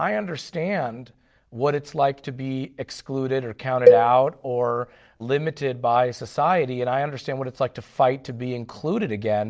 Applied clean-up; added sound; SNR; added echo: none; Cowbell; -3 dB; none.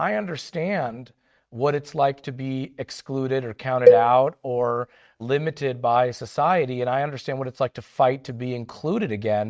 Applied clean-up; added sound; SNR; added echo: neural mask model RNNoise.